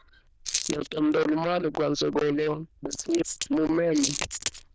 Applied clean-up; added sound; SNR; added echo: neural diffusion model UNIVERSE++.